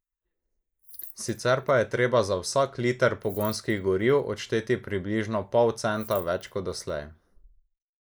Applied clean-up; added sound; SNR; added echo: neural mask model Resemble Enhance denoiser.